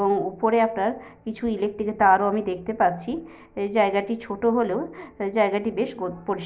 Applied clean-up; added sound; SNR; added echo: none; none; none; none.